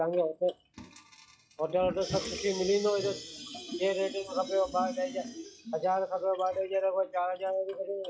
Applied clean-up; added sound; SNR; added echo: classical method log-MMSE.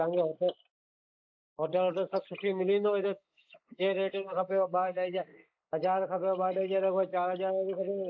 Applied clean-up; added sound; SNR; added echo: neural mask model Resemble Enhance denoiser.